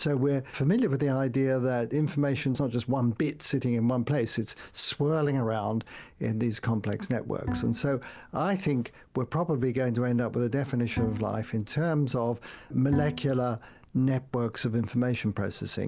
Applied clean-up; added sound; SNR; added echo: none; Bowed string instrument; 9 dB; none.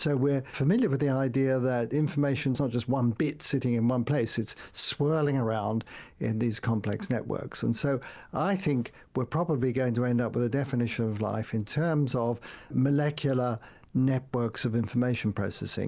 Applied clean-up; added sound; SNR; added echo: none; none; none; none.